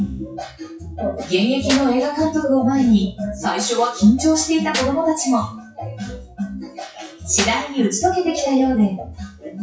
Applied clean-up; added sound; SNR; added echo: classical method WPE with log-MMSE.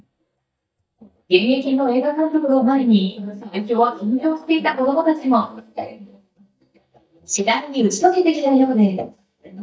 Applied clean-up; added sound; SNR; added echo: neural mask model DeepFilterNet 3.